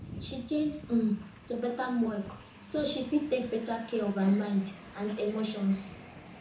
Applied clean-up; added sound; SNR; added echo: none; Train; 16 dB; reverberation time 0.7 s.